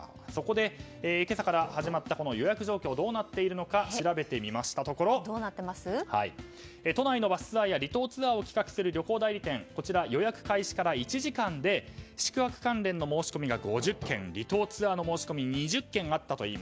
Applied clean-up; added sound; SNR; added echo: none; Hammer; 16 dB; none.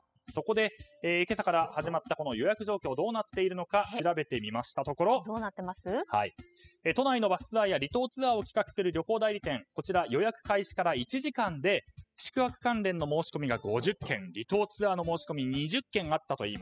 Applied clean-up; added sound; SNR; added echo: classical method spectral subtraction.